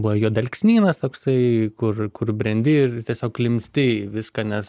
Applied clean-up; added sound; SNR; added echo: none; none; none; none.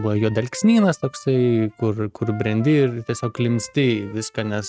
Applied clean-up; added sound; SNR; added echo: neural mask model RNNoise.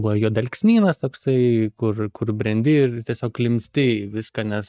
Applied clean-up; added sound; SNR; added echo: neural mask model DeepFilterNet 3.